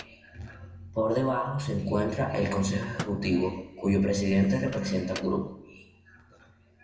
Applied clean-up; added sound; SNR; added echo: none; Microwave oven; 19 dB; reverberation time 0.8 s.